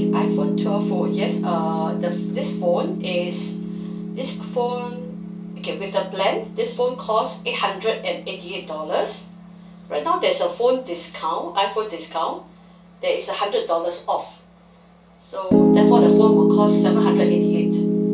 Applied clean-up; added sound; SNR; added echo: none; Piano; -3 dB; reverberation time 0.3 s.